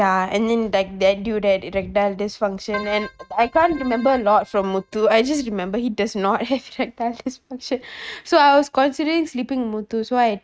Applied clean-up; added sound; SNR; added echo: neural mask model RNNoise.